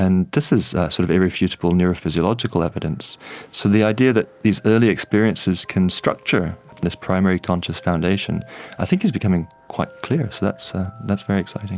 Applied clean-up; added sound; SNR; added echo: none; none; none; none.